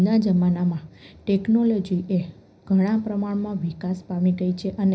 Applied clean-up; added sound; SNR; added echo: none; none; none; reverberation time 0.5 s.